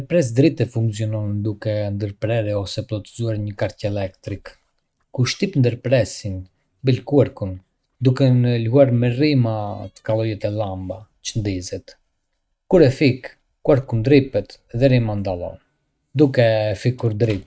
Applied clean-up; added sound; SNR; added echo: neural mask model RNNoise.